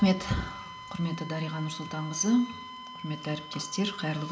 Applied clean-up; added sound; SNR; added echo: none; Wind instrument, woodwind instrument; 13 dB; reverberation time 0.4 s.